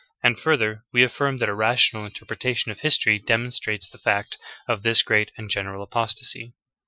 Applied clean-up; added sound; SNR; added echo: classical method Wiener filter.